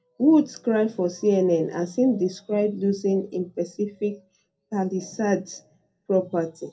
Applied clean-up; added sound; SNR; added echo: none; none; none; reverberation time 0.2 s.